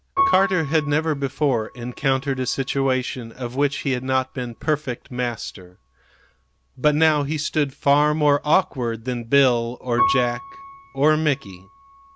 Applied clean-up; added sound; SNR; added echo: none; Piano; 10 dB; none.